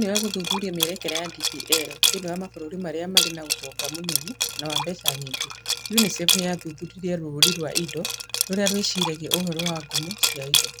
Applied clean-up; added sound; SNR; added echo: none; Liquid; -3 dB; none.